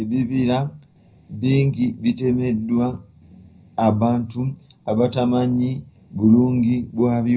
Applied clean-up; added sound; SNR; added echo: none; none; none; reverberation time 0.4 s.